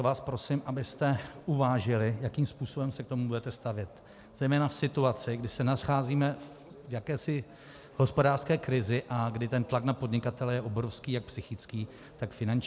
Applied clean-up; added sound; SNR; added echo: none; none; none; none.